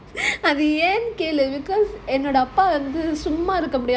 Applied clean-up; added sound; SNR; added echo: none; none; none; none.